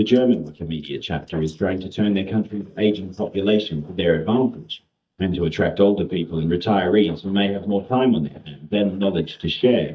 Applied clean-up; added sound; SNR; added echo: neural mask model DeepFilterNet 3.